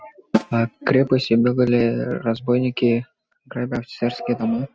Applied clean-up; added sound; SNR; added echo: neural mask model RNNoise.